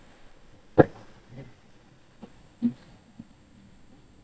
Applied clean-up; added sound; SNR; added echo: neural mask model DeepFilterNet 3.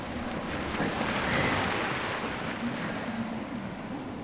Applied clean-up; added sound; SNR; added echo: none; Waves, surf; -2 dB; reverberation time 0.9 s.